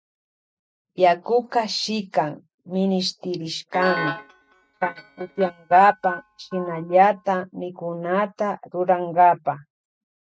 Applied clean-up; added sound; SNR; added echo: neural mask model RNNoise.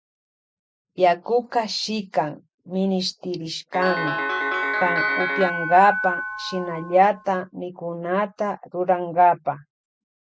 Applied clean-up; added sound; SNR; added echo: none; Bell + Guitar; 3 dB; none.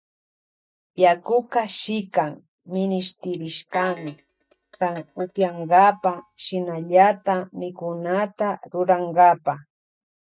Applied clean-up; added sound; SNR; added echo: neural mask model DeepFilterNet 3.